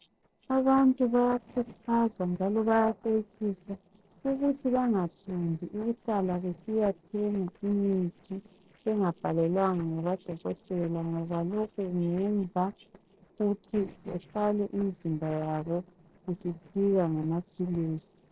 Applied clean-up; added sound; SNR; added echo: neural separator model SepFormer DNS4.